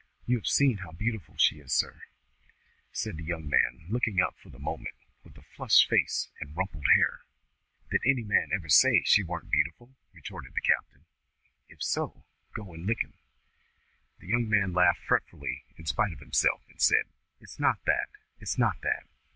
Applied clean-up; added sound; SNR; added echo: none; none; none; none.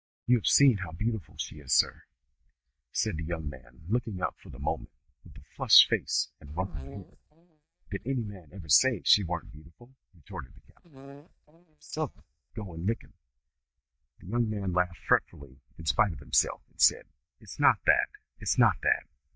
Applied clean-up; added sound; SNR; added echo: neural mask model DeepFilterNet 3.